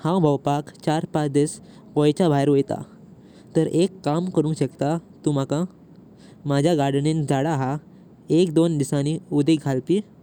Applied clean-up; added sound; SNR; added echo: none; none; none; none.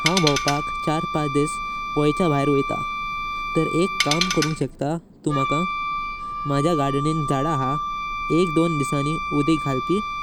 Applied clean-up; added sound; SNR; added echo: none; Tools + Wind instrument, woodwind instrument; 3 dB; none.